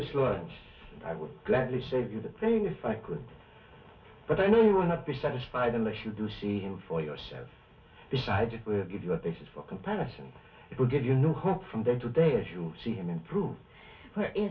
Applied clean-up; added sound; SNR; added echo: none; none; none; reverberation time 0.2 s.